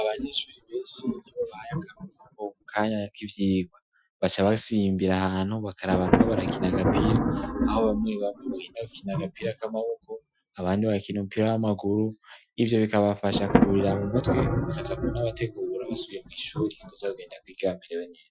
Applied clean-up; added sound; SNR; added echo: classical method Wiener filter.